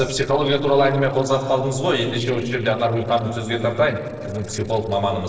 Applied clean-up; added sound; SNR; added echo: neural separator model SepFormer DNS4.